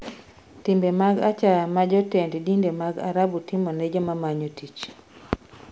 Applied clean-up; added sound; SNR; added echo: none; none; none; none.